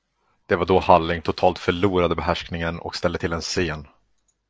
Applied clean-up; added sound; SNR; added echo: neural separator model SepFormer DNS4.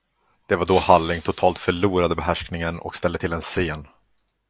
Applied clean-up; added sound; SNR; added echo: none; Shatter; 16 dB; none.